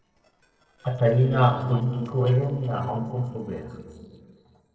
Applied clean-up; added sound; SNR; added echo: neural separator model SepFormer DNS4.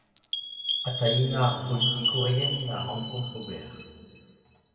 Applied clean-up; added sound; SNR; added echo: none; Chime; -4 dB; reverberation time 2.3 s.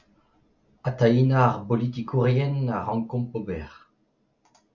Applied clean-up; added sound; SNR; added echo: none; none; none; none.